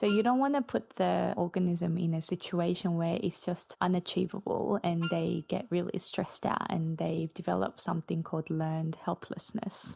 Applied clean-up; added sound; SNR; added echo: none; Wind instrument, woodwind instrument; 14 dB; none.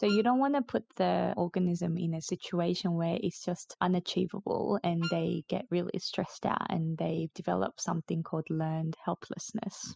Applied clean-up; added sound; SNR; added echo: classical method spectral subtraction.